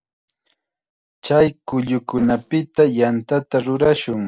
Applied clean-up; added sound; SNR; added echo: neural separator model SepFormer DNS4.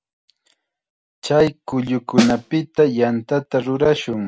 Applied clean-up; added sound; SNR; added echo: none; Snare drum; 0 dB; none.